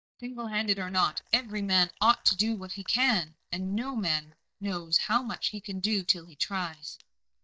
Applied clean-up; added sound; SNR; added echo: neural mask model DeepFilterNet 3.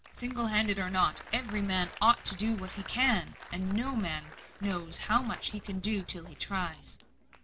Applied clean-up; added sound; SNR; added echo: none; Applause; 20 dB; none.